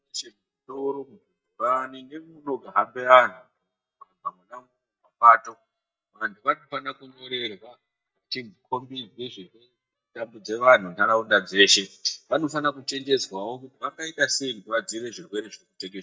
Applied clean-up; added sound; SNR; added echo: neural mask model DeepFilterNet 3.